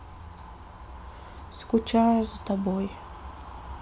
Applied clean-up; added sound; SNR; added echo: none; none; none; none.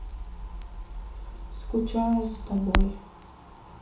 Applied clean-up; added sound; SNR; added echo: none; Crackle; 1 dB; reverberation time 0.8 s.